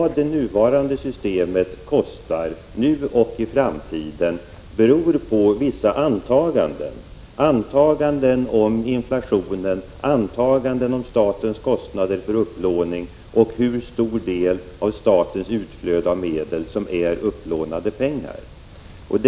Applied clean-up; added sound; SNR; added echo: none; none; none; none.